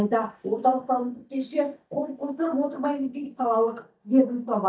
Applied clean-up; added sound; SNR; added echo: neural mask model DeepFilterNet 3.